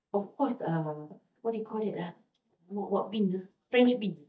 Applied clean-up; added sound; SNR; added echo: neural mask model DeepFilterNet 3.